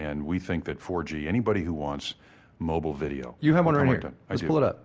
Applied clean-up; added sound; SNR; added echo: none; none; none; none.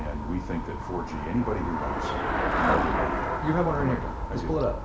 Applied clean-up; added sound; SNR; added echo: none; Traffic noise, roadway noise / Bicycle; -1 dB; reverberation time 0.6 s.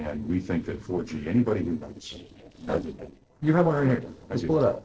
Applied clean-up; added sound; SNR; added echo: neural separator model SepFormer DNS4.